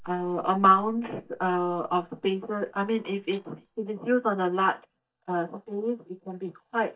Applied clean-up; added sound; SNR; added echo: neural mask model DeepFilterNet 3.